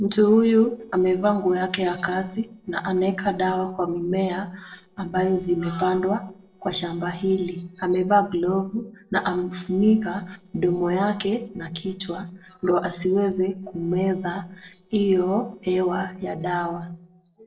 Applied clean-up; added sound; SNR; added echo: neural separator model SepFormer DNS4.